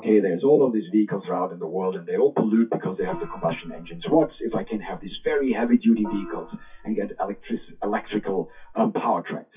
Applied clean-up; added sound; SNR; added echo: classical method WPE with log-MMSE.